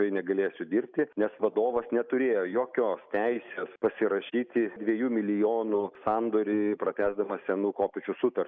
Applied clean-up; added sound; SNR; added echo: none; none; none; none.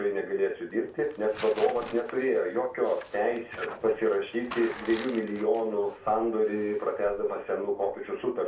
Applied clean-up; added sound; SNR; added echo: none; Tearing; 18 dB; reverberation time 0.3 s.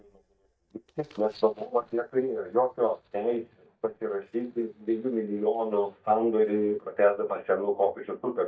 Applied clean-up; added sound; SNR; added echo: neural mask model DeepFilterNet 3.